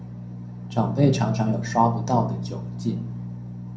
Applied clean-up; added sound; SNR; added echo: none; none; none; reverberation time 0.6 s.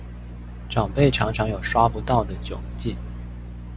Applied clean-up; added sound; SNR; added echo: none; none; none; none.